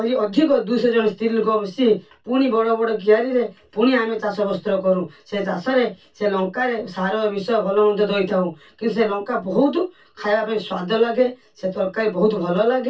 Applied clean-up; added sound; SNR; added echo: none; none; none; reverberation time 0.2 s.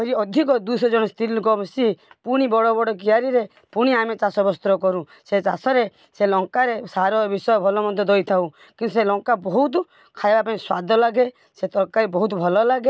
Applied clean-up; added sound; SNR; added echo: none; none; none; none.